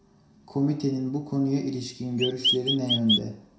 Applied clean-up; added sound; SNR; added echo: none; Chirp, tweet; -1 dB; reverberation time 0.6 s.